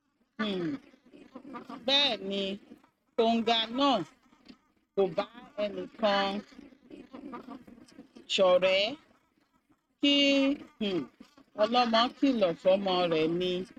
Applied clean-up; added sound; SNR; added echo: neural mask model RNNoise.